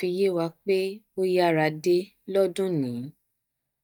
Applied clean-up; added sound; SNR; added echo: neural mask model DeepFilterNet 3.